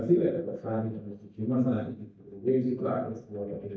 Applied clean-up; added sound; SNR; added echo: neural mask model DeepFilterNet 3.